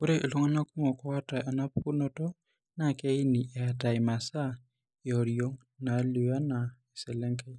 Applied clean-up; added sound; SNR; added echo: neural mask model Resemble Enhance denoiser.